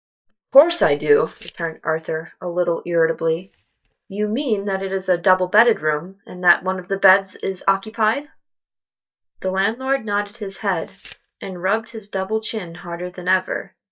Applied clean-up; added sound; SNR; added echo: neural mask model DeepFilterNet 3.